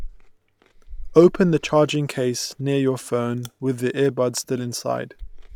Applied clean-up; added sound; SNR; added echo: none; Chewing, mastication; 17 dB; none.